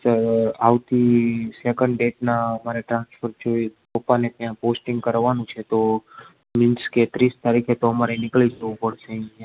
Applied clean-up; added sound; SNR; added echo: none; none; none; none.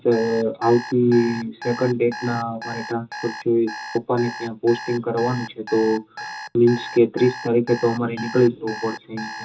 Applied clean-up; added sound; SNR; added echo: none; Alarm; 13 dB; reverberation time 0.2 s.